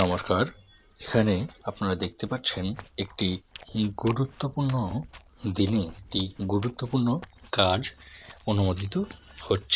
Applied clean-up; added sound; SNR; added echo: none; Chewing, mastication; 20 dB; none.